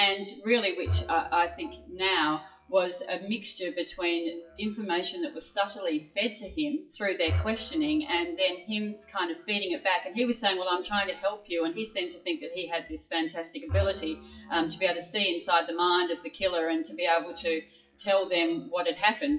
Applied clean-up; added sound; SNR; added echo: classical method WPE with log-MMSE.